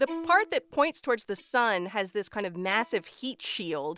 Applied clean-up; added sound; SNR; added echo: neural mask model DeepFilterNet 3.